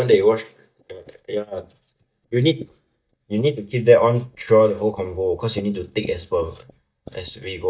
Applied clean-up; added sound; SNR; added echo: neural mask model DeepFilterNet 3.